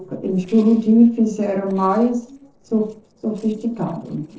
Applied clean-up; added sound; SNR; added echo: neural separator model SepFormer DNS4.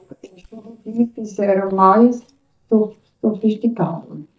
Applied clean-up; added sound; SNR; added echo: neural mask model DeepFilterNet 3.